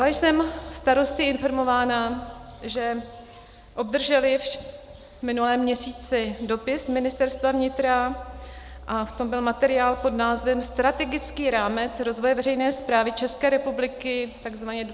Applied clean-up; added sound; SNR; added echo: none; Bird vocalization, bird call, bird song; 20 dB; none.